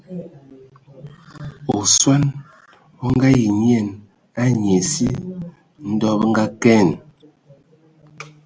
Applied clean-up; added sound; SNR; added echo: none; none; none; none.